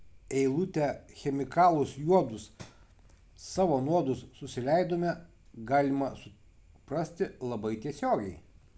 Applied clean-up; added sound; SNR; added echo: none; none; none; none.